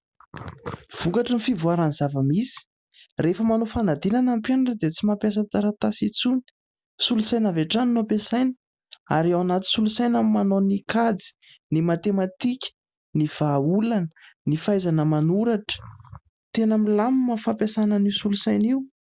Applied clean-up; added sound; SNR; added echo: none; none; none; none.